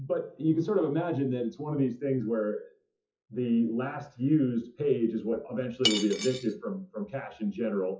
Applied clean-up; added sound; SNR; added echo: classical method WPE with log-MMSE.